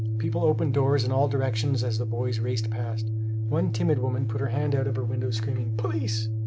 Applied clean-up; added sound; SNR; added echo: none; Organ; -2 dB; none.